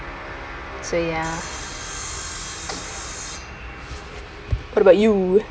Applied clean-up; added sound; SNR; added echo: none; Sawing; 13 dB; none.